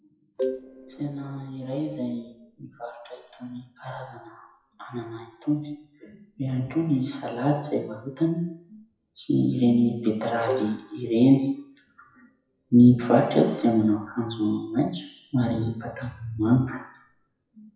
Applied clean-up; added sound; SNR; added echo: classical method WPE with log-MMSE.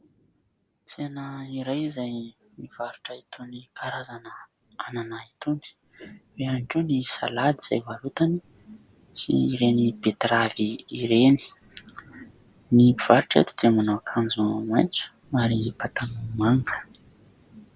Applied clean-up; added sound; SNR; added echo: none; none; none; none.